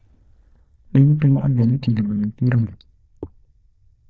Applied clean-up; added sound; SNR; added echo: neural diffusion model UNIVERSE++.